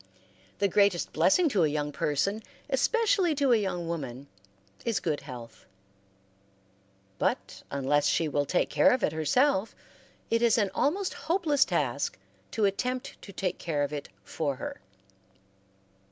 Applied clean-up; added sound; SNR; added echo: none; none; none; none.